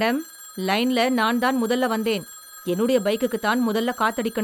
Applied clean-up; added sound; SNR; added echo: none; Telephone; 20 dB; none.